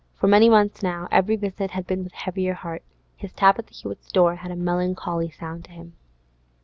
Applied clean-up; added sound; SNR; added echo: none; none; none; none.